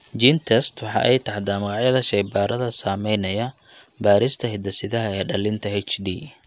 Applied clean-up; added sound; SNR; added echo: none; none; none; none.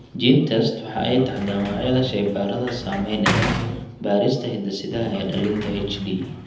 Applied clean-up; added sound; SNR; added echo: none; Sliding door / Slam; 8 dB; reverberation time 0.8 s.